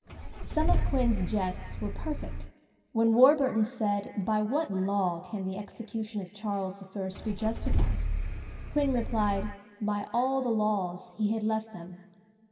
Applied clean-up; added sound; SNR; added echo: none; Engine starting / Car; 0 dB; reverberation time 2.0 s.